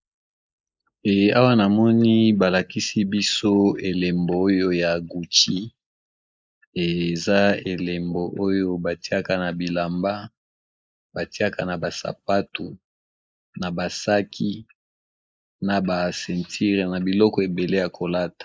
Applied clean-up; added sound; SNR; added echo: neural mask model Resemble Enhance denoiser.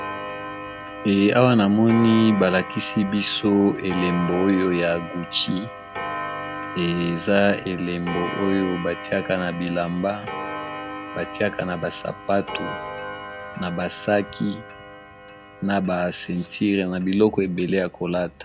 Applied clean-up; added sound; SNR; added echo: none; Clock; 11 dB; none.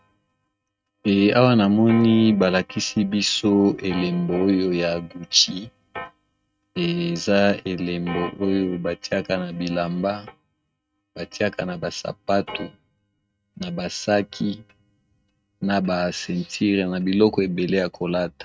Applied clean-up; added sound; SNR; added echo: neural mask model RNNoise.